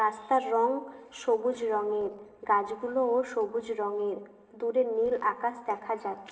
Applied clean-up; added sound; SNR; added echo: neural separator model SepFormer DNS4.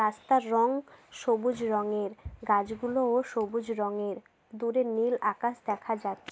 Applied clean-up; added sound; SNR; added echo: none; none; none; none.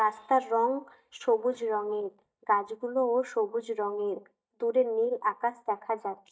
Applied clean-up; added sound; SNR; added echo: neural mask model DeepFilterNet 3.